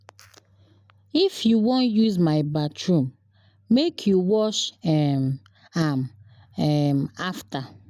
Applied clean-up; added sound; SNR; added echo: none; none; none; none.